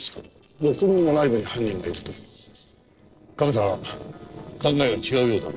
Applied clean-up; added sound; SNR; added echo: neural separator model SepFormer DNS4.